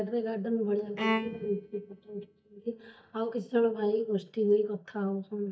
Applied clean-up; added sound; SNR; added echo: neural mask model DeepFilterNet 3.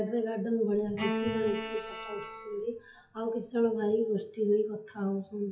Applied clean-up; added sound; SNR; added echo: classical method WPE with log-MMSE.